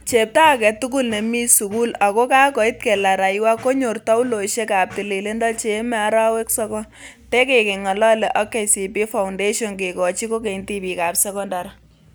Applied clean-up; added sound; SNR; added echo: none; none; none; none.